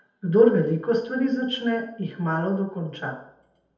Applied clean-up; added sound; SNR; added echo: none; none; none; reverberation time 0.7 s.